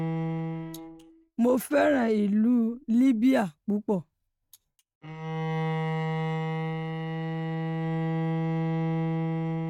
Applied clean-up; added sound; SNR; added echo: neural mask model RNNoise.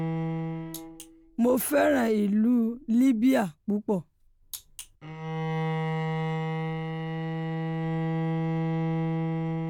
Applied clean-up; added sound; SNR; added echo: none; Bowed string instrument; 3 dB; none.